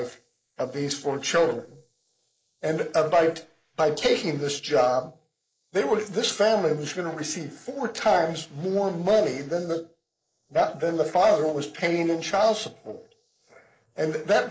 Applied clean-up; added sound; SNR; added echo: neural mask model Resemble Enhance denoiser.